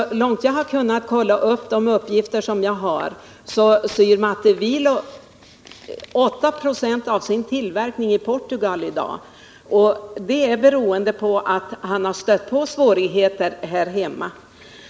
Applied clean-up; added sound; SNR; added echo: none; none; none; none.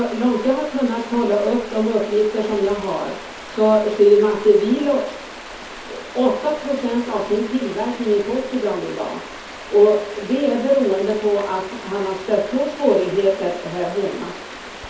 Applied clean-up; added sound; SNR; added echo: none; Stream; 15 dB; reverberation time 0.5 s.